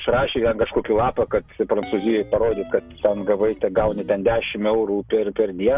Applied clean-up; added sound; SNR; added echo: none; Guitar; 18 dB; none.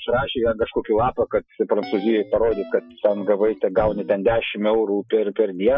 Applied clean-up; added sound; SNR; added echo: classical method Wiener filter.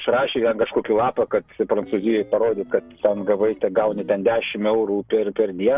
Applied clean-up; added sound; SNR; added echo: neural separator model SepFormer DNS4.